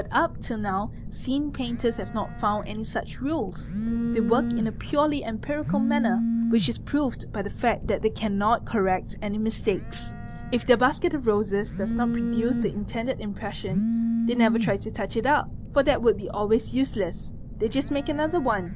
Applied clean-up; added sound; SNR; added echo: none; Telephone; 4 dB; none.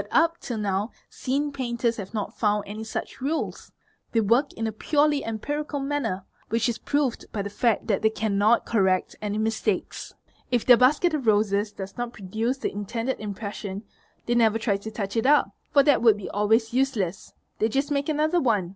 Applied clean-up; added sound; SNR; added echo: none; none; none; none.